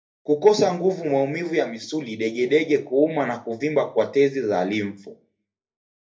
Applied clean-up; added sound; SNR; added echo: none; none; none; reverberation time 0.3 s.